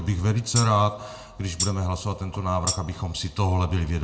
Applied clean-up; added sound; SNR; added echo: none; Tambourine; 9 dB; reverberation time 0.3 s.